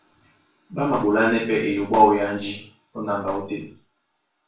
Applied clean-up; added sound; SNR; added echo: none; none; none; reverberation time 0.3 s.